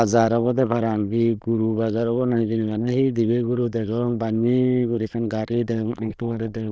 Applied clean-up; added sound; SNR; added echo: neural diffusion model UNIVERSE++.